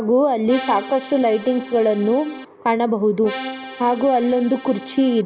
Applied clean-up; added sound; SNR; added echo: none; Accordion; 14 dB; none.